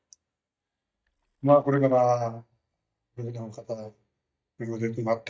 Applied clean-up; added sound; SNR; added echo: neural mask model DeepFilterNet 3.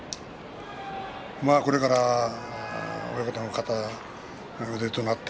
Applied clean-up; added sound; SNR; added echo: none; none; none; none.